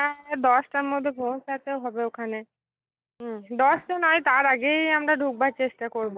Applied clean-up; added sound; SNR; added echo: neural mask model DeepFilterNet 3.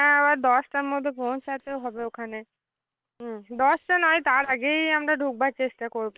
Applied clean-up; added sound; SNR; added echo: neural separator model SepFormer WHAM!.